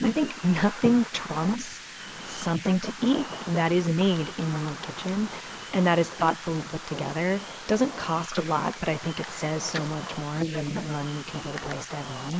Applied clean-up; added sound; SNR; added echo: neural mask model Resemble Enhance denoiser.